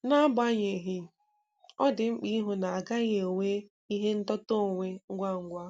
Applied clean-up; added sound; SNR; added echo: none; none; none; none.